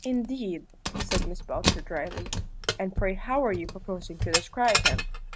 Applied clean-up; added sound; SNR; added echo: none; Keys jangling; -1 dB; none.